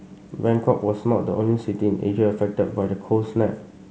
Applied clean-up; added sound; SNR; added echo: none; none; none; none.